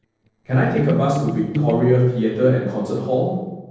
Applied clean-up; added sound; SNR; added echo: neural separator model SepFormer DNS4.